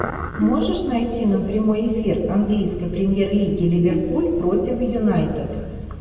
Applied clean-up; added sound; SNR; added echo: none; Tabla; 13 dB; reverberation time 2.0 s.